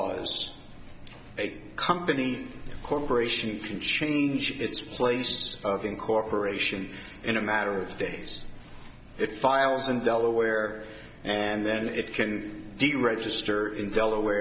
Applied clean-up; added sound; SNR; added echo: none; none; none; none.